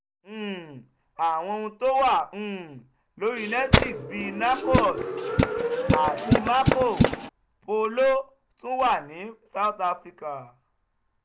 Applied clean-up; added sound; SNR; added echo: none; Tools; -3 dB; none.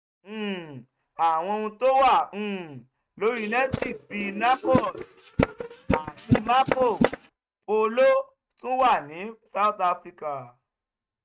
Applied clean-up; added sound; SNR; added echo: neural mask model RNNoise.